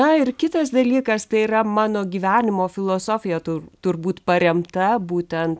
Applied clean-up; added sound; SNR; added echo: none; none; none; none.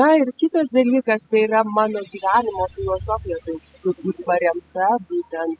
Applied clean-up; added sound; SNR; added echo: classical method spectral subtraction.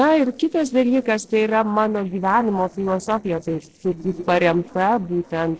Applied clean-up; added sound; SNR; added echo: neural separator model SepFormer DNS4.